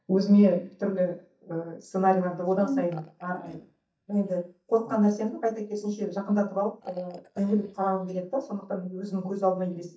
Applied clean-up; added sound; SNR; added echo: neural mask model DeepFilterNet 3.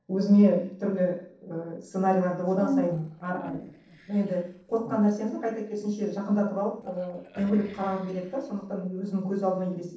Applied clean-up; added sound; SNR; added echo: neural separator model SepFormer DNS4.